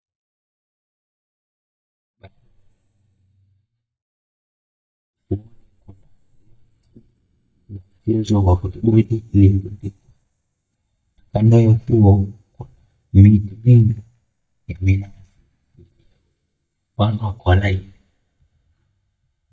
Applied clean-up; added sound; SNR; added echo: neural mask model DeepFilterNet 3.